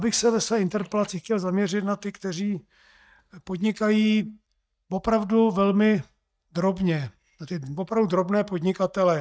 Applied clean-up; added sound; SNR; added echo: neural mask model DeepFilterNet 3.